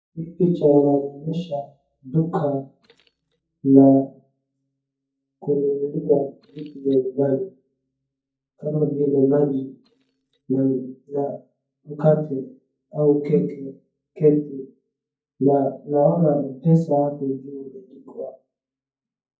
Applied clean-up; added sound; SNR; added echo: neural mask model DeepFilterNet 3.